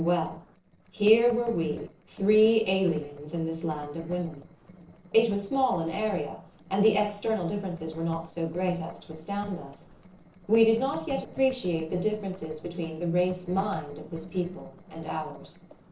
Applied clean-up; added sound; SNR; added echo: neural separator model SepFormer DNS4.